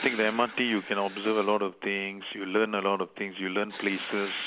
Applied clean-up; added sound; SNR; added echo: none; Writing; 15 dB; none.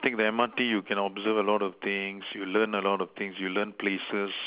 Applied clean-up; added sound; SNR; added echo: none; none; none; none.